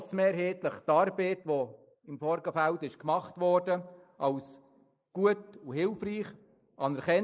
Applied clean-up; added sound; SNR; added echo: neural mask model Resemble Enhance denoiser.